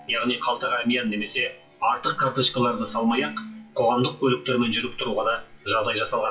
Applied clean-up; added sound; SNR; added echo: classical method WPE with log-MMSE.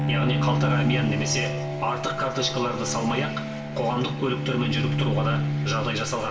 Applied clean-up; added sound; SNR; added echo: none; Bowed string instrument; -1 dB; reverberation time 0.8 s.